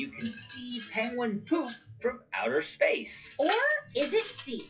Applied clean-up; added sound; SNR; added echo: classical method WPE with log-MMSE.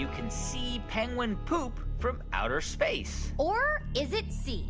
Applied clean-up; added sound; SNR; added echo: none; none; none; none.